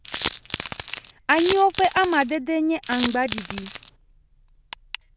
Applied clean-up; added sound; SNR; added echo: none; Coin (dropping); 2 dB; none.